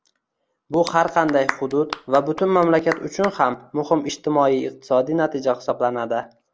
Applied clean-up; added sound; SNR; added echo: none; Clapping; 13 dB; none.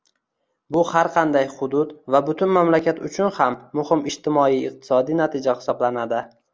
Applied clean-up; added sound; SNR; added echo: none; none; none; none.